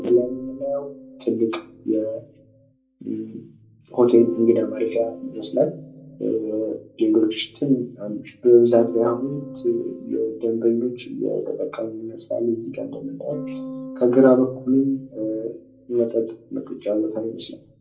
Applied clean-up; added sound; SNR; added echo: none; Bass guitar; 17 dB; reverberation time 0.2 s.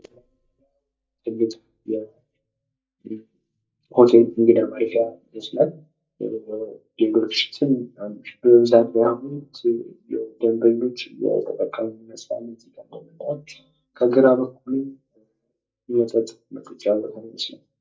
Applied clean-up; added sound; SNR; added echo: neural mask model DeepFilterNet 3.